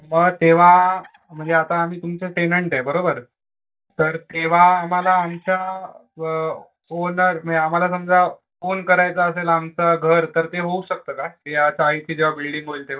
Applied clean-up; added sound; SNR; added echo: neural mask model DeepFilterNet 3.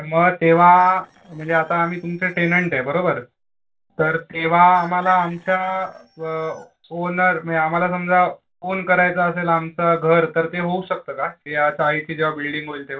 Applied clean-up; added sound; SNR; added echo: neural separator model SepFormer DNS4.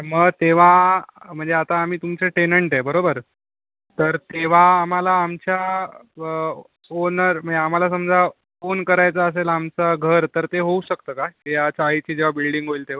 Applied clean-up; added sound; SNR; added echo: none; none; none; none.